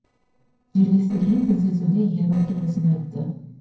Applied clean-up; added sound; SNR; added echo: neural separator model SepFormer DNS4.